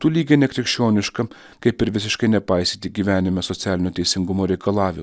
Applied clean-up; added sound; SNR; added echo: none; none; none; none.